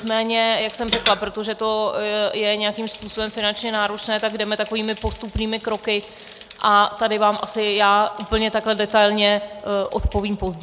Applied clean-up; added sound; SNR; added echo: none; Bicycle; 15 dB; none.